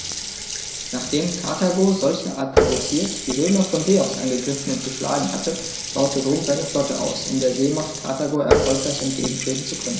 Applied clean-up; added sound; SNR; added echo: none; Water tap, faucet; 4 dB; reverberation time 0.5 s.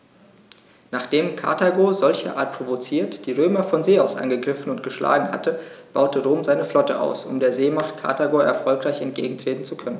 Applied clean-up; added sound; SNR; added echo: none; none; none; none.